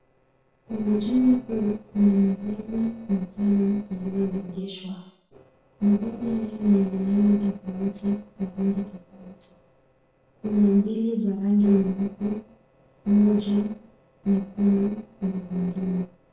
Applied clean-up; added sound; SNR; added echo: neural separator model SepFormer DNS4.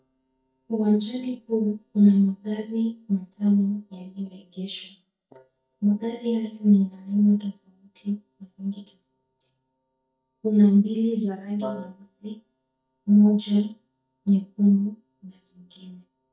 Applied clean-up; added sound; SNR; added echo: neural mask model DeepFilterNet 3.